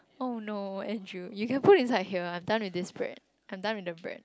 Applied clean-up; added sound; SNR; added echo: none; none; none; none.